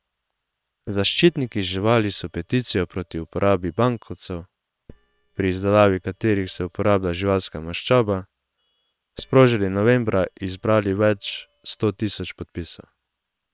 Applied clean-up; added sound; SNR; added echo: neural separator model SepFormer WHAM!.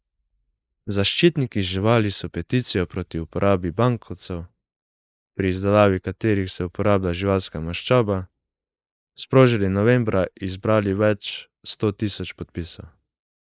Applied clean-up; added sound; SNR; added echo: neural mask model Resemble Enhance denoiser.